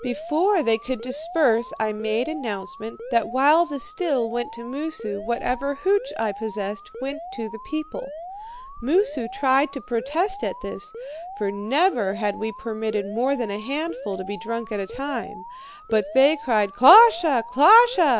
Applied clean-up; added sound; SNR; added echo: none; Alarm; 14 dB; none.